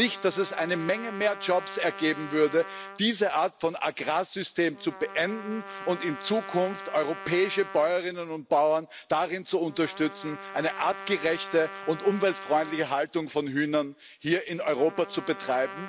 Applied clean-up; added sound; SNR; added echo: none; Trumpet; 15 dB; none.